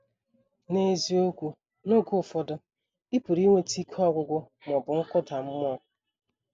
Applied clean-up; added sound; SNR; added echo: none; none; none; none.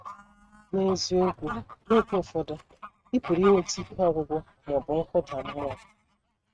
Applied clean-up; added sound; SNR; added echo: neural mask model RNNoise.